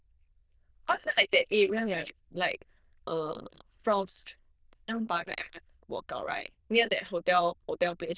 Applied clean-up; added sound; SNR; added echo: neural diffusion model UNIVERSE++.